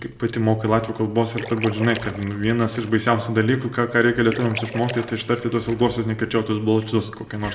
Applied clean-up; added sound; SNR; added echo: none; Splash, splatter; 14 dB; reverberation time 0.8 s.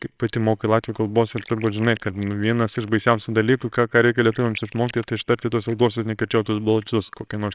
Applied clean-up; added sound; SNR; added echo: neural separator model SepFormer WHAMR!.